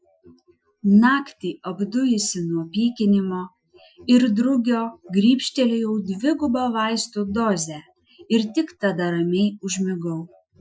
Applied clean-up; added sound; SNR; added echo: classical method Wiener filter.